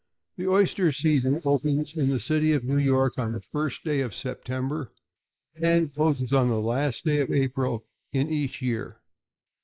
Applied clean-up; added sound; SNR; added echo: neural mask model Resemble Enhance denoiser.